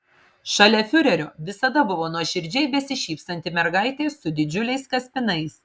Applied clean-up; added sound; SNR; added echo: none; none; none; none.